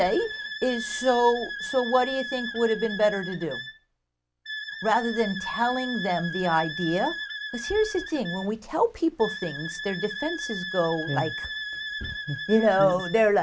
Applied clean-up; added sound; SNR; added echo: none; Wind instrument, woodwind instrument; 9 dB; none.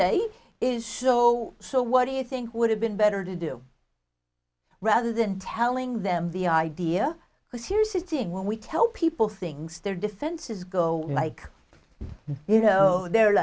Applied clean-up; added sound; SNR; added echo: none; none; none; none.